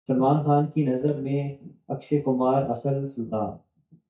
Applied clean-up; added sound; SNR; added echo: neural mask model DeepFilterNet 3.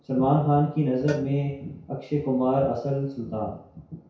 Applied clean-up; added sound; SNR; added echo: none; Cowbell; 17 dB; reverberation time 0.6 s.